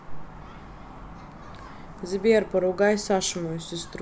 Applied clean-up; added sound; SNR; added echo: none; none; none; none.